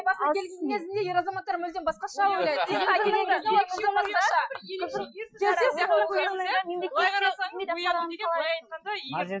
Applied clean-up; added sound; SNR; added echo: classical method Wiener filter.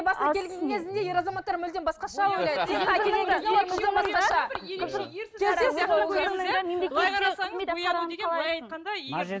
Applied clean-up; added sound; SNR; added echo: none; none; none; none.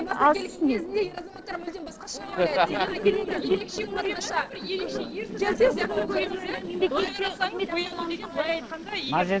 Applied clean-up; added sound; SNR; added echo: neural separator model SepFormer DNS4.